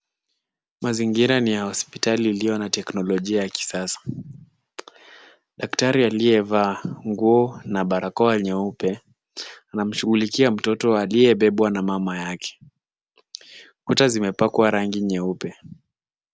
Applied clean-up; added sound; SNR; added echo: none; none; none; none.